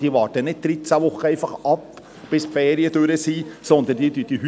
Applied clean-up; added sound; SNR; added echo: none; none; none; none.